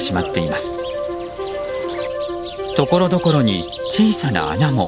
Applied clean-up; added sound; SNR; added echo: none; Chirp, tweet; 18 dB; none.